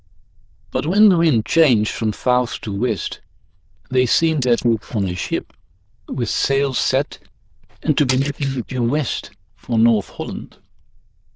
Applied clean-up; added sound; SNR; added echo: neural diffusion model UNIVERSE++.